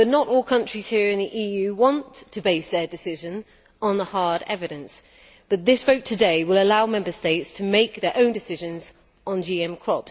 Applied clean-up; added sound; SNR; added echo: none; none; none; none.